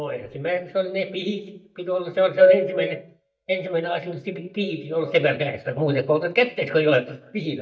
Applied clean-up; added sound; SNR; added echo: neural mask model DeepFilterNet 3.